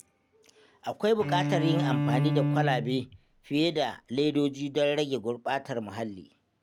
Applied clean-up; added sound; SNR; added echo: none; Bowed string instrument; 1 dB; none.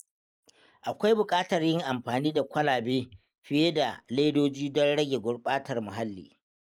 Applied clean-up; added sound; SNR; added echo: neural mask model Resemble Enhance denoiser.